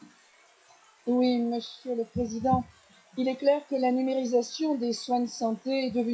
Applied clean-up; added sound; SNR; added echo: classical method WPE with log-MMSE.